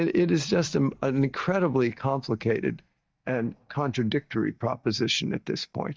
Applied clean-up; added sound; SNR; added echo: neural mask model DeepFilterNet 3.